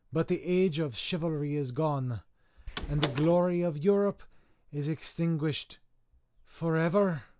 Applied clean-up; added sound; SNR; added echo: none; Door; 7 dB; none.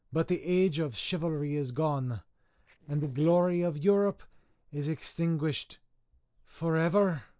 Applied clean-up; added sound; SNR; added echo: neural separator model SepFormer DNS4.